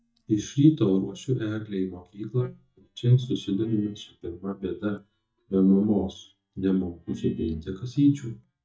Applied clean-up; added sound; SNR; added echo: neural mask model DeepFilterNet 3.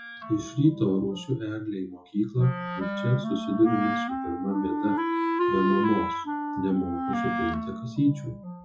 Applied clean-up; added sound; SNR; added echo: classical method WPE with log-MMSE.